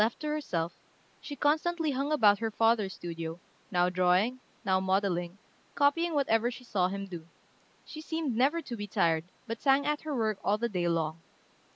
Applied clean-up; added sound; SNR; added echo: none; none; none; none.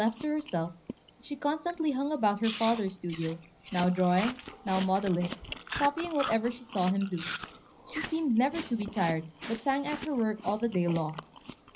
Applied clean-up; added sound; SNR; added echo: none; Chewing, mastication; 10 dB; reverberation time 0.5 s.